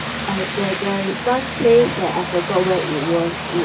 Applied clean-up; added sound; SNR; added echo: none; Vehicle; 5 dB; reverberation time 0.2 s.